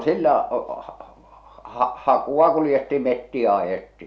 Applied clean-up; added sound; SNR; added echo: none; none; none; none.